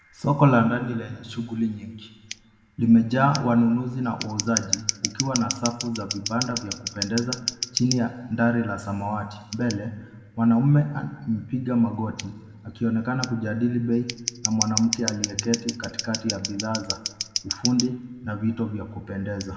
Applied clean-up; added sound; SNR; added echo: none; Scissors; 9 dB; reverberation time 1.4 s.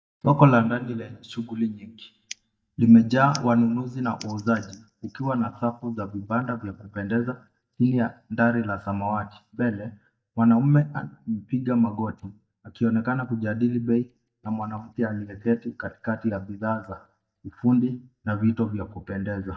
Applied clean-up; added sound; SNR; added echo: neural mask model DeepFilterNet 3.